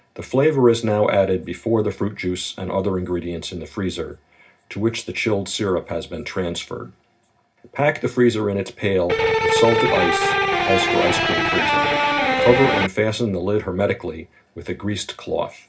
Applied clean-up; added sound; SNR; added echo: none; Electric guitar; -3 dB; reverberation time 0.4 s.